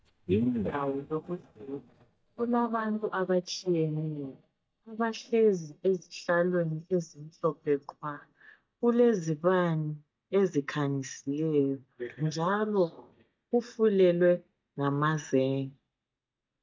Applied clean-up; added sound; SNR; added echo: neural mask model DeepFilterNet 3.